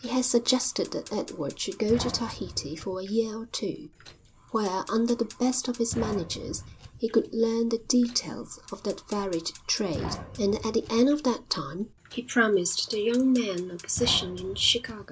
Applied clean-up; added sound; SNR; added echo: none; Fire; 15 dB; none.